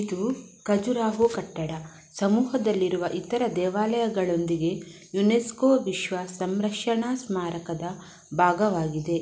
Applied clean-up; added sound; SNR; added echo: none; none; none; none.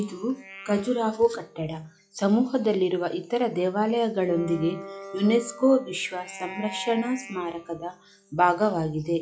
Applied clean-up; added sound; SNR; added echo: classical method log-MMSE.